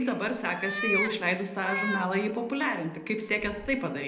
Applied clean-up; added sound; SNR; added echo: none; Meow; 6 dB; reverberation time 0.8 s.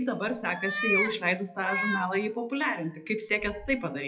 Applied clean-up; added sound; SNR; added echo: classical method WPE with log-MMSE.